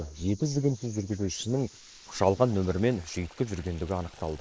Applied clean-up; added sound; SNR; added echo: neural mask model Resemble Enhance denoiser.